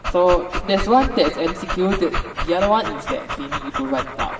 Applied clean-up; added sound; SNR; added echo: none; Dog; 6 dB; reverberation time 2.4 s.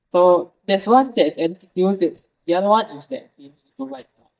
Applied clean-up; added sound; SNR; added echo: neural mask model DeepFilterNet 3.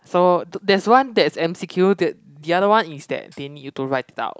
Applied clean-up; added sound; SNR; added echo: none; none; none; none.